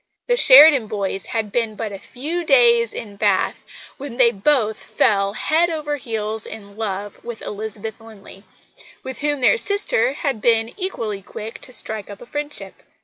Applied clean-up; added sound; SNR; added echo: none; none; none; none.